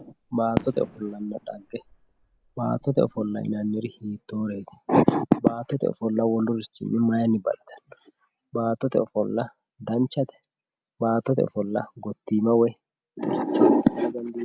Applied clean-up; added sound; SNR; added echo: none; Fireworks; 13 dB; none.